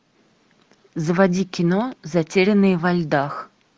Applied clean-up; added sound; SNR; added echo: none; none; none; none.